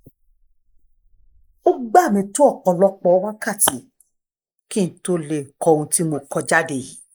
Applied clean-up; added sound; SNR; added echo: neural mask model Resemble Enhance denoiser.